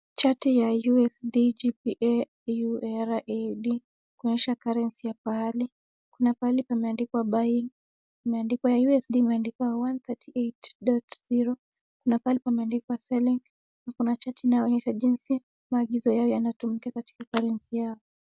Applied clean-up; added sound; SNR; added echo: none; none; none; none.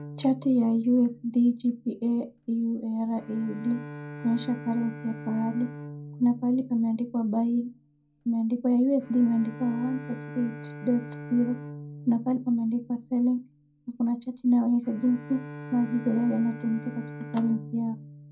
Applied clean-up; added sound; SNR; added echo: none; Bowed string instrument; 15 dB; reverberation time 0.2 s.